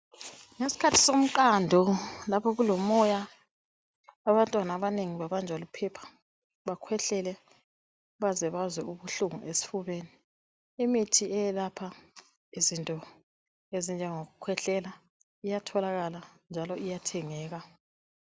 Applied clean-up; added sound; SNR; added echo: none; none; none; none.